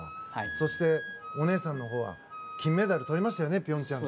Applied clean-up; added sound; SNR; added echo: none; Wind instrument, woodwind instrument; 12 dB; none.